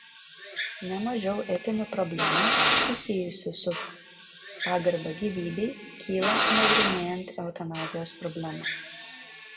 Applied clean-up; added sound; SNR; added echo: none; Drill; -5 dB; reverberation time 0.6 s.